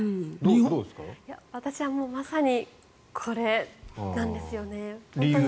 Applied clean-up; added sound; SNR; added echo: none; none; none; none.